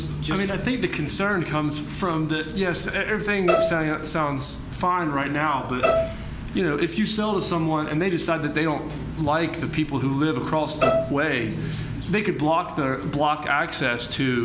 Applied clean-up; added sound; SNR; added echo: none; Bowed string instrument; 1 dB; none.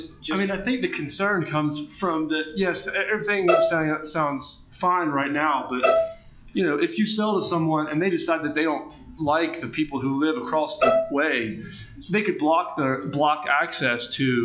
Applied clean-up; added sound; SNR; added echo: classical method log-MMSE.